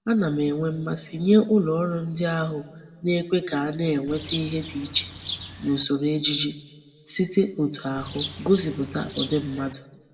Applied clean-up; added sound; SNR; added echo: none; Bird; 11 dB; reverberation time 1.3 s.